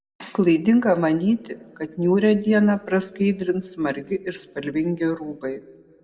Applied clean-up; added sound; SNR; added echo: none; none; none; reverberation time 1.2 s.